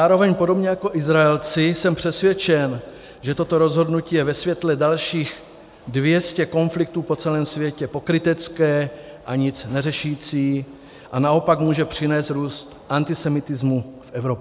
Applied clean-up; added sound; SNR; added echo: none; none; none; none.